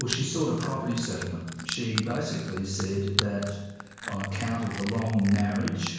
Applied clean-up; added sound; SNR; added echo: none; Crushing; 9 dB; reverberation time 1.0 s.